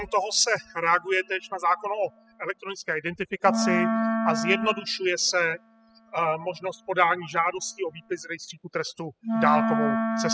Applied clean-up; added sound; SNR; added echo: classical method spectral subtraction.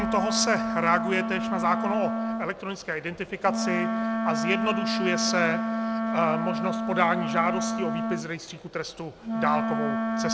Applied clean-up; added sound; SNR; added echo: none; Wind instrument, woodwind instrument; 0 dB; none.